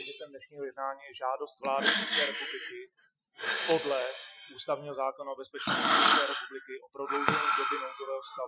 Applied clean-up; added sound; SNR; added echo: classical method Wiener filter.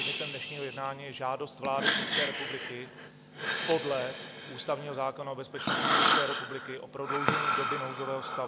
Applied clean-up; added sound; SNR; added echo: none; Breathing; -4 dB; none.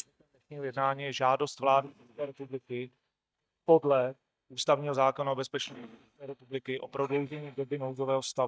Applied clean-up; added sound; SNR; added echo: neural mask model DeepFilterNet 3.